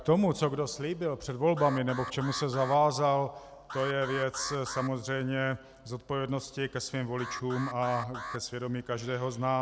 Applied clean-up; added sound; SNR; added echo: none; Alarm; 11 dB; none.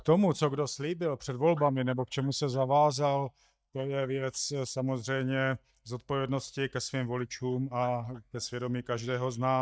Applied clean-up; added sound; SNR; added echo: neural mask model DeepFilterNet 3.